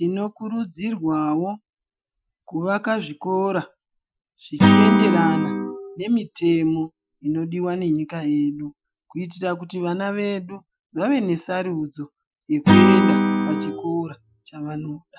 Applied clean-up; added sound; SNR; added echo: classical method Wiener filter.